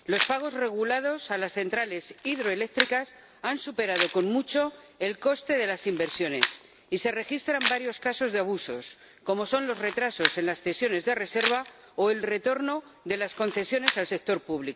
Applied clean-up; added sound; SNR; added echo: none; Camera; 8 dB; none.